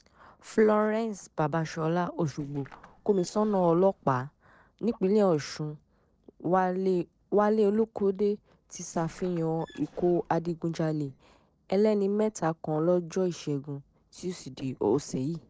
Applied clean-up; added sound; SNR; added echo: neural separator model SepFormer DNS4.